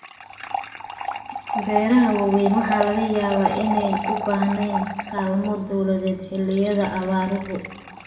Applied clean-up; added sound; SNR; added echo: none; Fill (with liquid) / Trickle, dribble; 6 dB; reverberation time 0.9 s.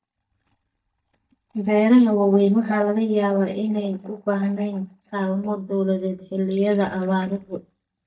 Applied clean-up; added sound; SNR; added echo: neural mask model DeepFilterNet 3.